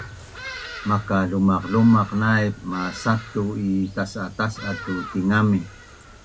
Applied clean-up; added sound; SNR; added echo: none; Bird vocalization, bird call, bird song; 16 dB; none.